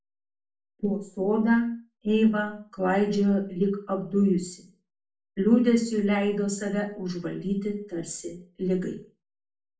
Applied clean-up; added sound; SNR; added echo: none; none; none; reverberation time 0.3 s.